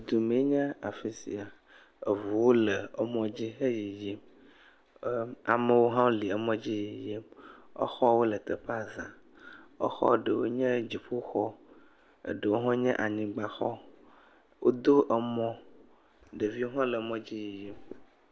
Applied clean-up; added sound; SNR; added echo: none; none; none; none.